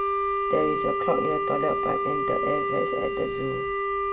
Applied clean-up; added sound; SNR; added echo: none; Wind instrument, woodwind instrument; -3 dB; reverberation time 0.8 s.